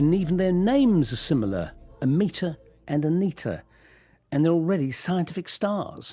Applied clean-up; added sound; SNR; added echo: none; none; none; none.